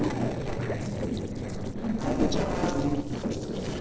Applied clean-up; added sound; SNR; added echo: neural separator model SepFormer DNS4.